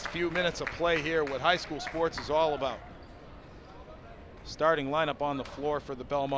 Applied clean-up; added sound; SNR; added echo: none; Subway, metro, underground; 18 dB; none.